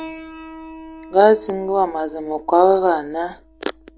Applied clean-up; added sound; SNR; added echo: none; Piano; 19 dB; none.